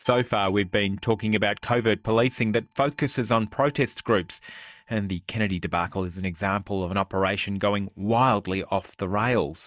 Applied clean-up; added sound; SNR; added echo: neural mask model DeepFilterNet 3.